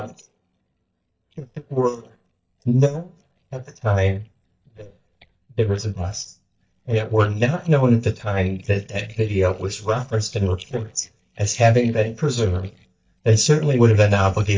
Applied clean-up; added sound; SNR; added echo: neural mask model DeepFilterNet 3.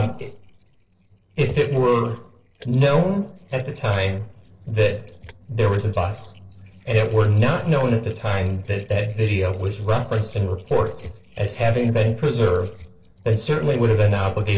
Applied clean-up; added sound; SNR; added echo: neural separator model SepFormer DNS4.